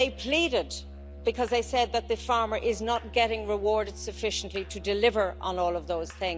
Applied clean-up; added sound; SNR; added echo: none; Musical instrument; 14 dB; none.